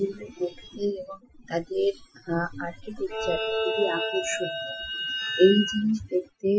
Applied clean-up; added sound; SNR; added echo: classical method Wiener filter.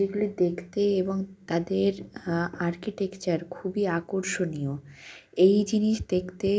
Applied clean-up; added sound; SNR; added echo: none; none; none; none.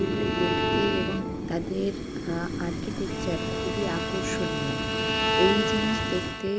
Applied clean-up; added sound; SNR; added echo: none; Bowed string instrument + Fire; -2 dB; none.